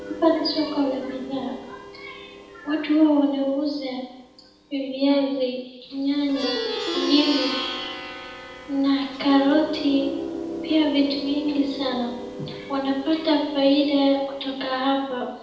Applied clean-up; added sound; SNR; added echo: none; Plucked string instrument; 10 dB; reverberation time 0.9 s.